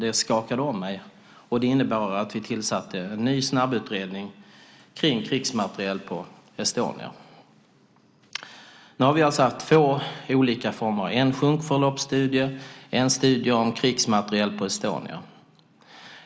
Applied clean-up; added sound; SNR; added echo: none; none; none; none.